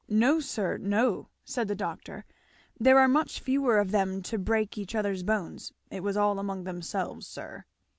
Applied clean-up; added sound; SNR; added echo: none; none; none; none.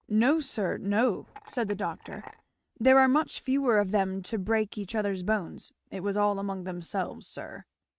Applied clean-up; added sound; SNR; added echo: neural mask model RNNoise.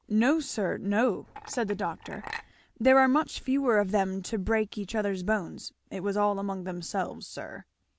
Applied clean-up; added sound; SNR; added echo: none; Chink, clink; 14 dB; none.